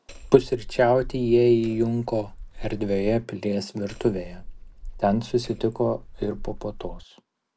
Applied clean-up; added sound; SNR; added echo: none; Hammer; 13 dB; none.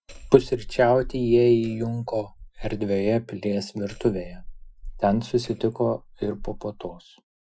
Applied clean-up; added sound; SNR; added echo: classical method Wiener filter.